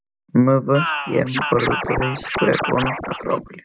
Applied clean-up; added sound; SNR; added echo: none; Scratching (performance technique); 4 dB; none.